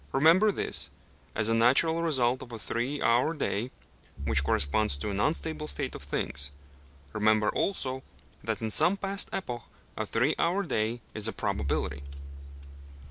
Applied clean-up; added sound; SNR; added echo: none; Bowed string instrument; 11 dB; none.